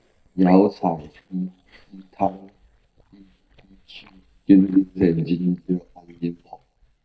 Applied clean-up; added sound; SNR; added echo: neural mask model DeepFilterNet 3.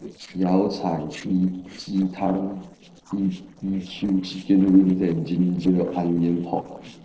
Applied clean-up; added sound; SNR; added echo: neural separator model SepFormer DNS4.